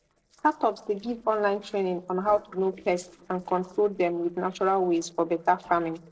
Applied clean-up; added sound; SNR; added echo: neural separator model SepFormer DNS4.